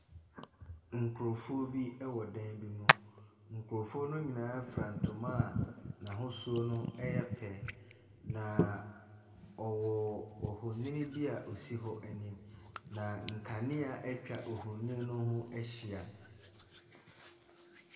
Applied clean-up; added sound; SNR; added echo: none; Hands; 1 dB; reverberation time 1.8 s.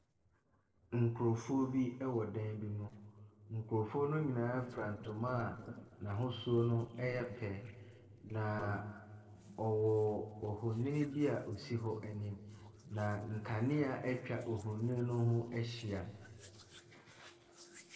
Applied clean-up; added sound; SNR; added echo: neural separator model SepFormer DNS4.